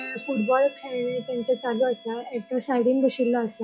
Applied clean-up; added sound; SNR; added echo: classical method log-MMSE.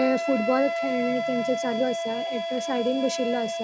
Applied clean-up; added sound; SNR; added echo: none; Wind instrument, woodwind instrument; 2 dB; none.